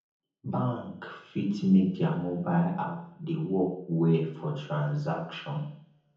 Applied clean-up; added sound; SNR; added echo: none; none; none; reverberation time 0.7 s.